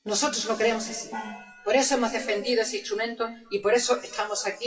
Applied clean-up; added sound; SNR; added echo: classical method WPE with log-MMSE.